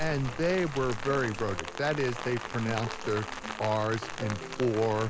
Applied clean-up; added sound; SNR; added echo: none; Rain; 8 dB; none.